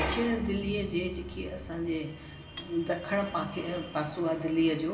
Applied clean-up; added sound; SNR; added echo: none; Cutlery, silverware; 14 dB; reverberation time 0.7 s.